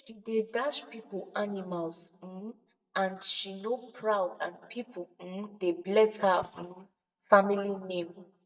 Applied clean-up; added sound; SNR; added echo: neural mask model DeepFilterNet 3.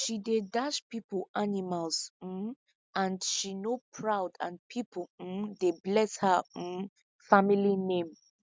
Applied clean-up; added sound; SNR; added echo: none; none; none; none.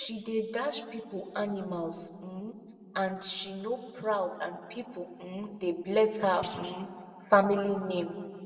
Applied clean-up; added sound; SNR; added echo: neural separator model SepFormer DNS4.